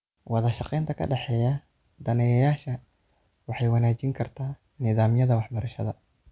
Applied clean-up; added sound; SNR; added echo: none; none; none; none.